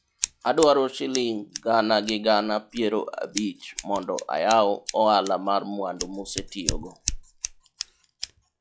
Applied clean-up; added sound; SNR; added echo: classical method log-MMSE.